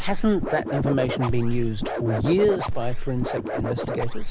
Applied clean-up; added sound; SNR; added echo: none; Scratching (performance technique); 1 dB; none.